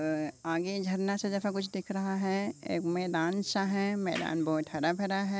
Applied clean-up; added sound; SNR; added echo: none; Clapping; 16 dB; none.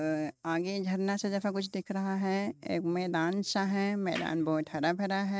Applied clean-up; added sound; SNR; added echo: neural mask model RNNoise.